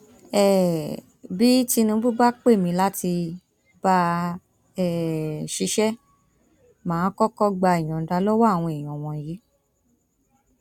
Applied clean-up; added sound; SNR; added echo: none; none; none; none.